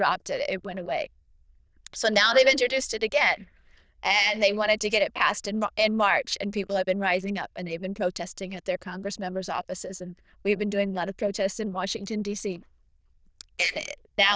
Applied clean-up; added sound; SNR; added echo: neural diffusion model UNIVERSE++.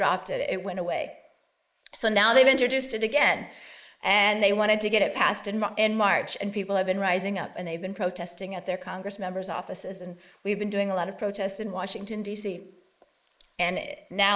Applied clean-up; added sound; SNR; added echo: neural mask model Resemble Enhance denoiser.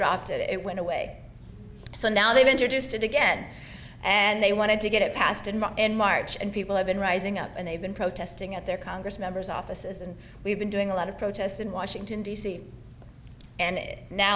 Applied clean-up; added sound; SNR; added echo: none; none; none; none.